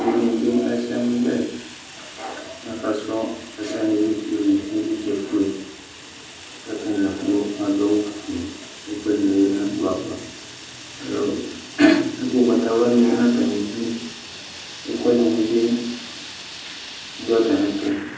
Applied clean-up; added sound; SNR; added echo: none; Fire; 16 dB; reverberation time 0.6 s.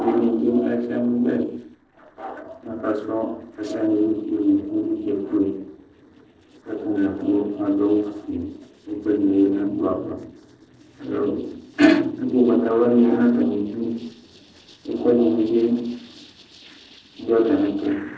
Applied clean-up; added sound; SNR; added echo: neural separator model SepFormer DNS4.